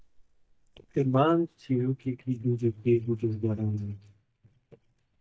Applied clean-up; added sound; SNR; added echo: neural mask model DeepFilterNet 3.